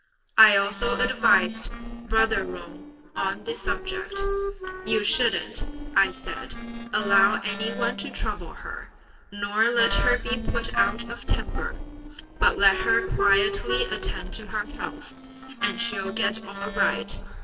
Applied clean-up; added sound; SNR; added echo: neural separator model SepFormer DNS4.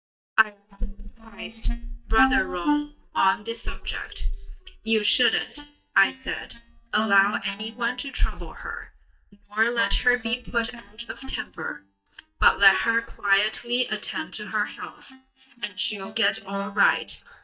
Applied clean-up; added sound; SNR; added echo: neural mask model DeepFilterNet 3.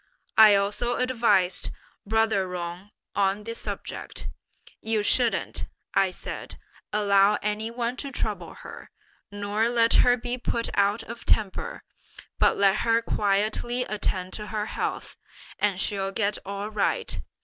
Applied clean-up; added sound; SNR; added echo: none; none; none; none.